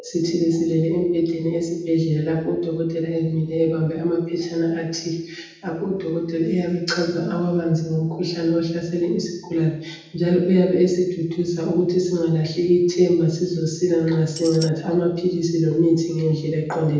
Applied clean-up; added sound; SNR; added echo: none; Tambourine; 12 dB; reverberation time 0.8 s.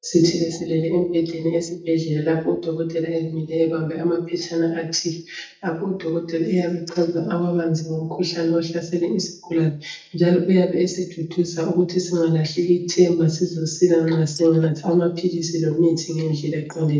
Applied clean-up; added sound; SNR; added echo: neural mask model DeepFilterNet 3.